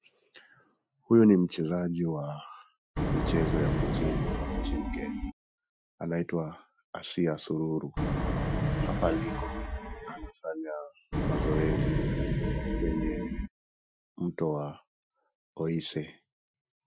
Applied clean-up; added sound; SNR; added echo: classical method Wiener filter.